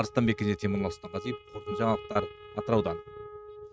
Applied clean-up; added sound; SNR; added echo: neural mask model RNNoise.